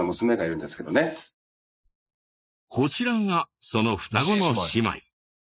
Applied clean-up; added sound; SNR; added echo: neural mask model Resemble Enhance denoiser.